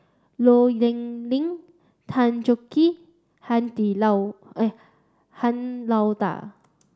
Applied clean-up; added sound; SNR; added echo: none; none; none; none.